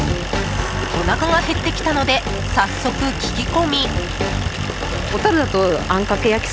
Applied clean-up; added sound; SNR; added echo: none; Idling; 8 dB; none.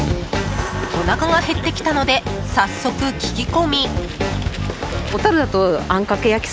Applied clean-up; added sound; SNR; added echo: none; none; none; none.